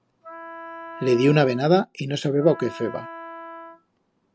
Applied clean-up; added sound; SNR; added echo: none; Wind instrument, woodwind instrument; 16 dB; none.